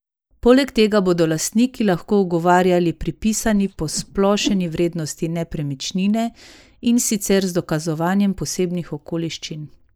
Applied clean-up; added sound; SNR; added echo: neural mask model Resemble Enhance denoiser.